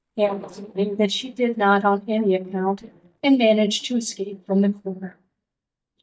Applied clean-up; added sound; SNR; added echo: neural mask model DeepFilterNet 3.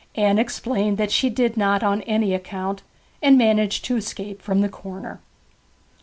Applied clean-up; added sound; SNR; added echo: none; none; none; none.